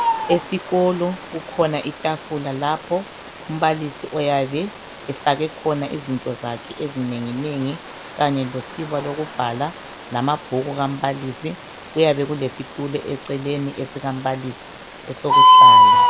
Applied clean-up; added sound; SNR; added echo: none; Bird; -2 dB; none.